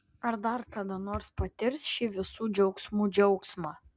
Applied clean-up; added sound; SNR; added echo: none; none; none; none.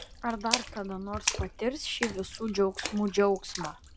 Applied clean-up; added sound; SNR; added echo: none; Splash, splatter; 6 dB; none.